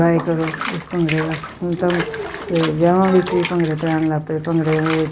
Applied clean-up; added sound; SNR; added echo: none; Bathtub (filling or washing) / Water; 11 dB; none.